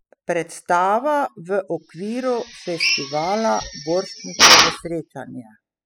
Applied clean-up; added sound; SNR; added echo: classical method spectral subtraction.